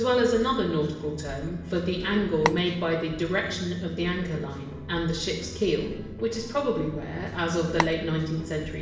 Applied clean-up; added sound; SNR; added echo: none; Telephone; 2 dB; reverberation time 0.9 s.